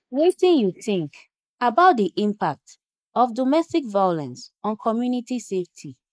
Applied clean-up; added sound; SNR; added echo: neural mask model Resemble Enhance denoiser.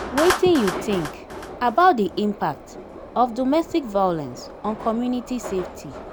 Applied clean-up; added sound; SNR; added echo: none; Subway, metro, underground + Clapping; 10 dB; none.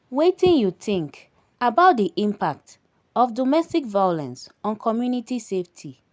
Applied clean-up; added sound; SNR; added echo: none; none; none; none.